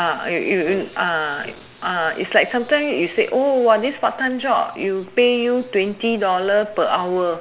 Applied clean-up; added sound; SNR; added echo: none; none; none; none.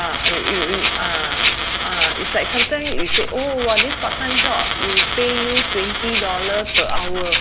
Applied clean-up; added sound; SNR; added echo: none; Rattle (instrument) + Coin (dropping); -3 dB; none.